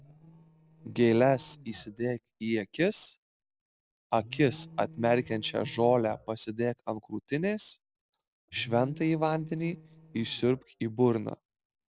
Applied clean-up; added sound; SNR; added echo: neural separator model SepFormer DNS4.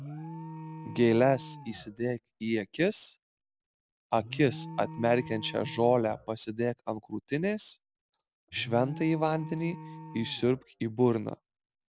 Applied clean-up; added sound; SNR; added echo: none; Alarm; 16 dB; none.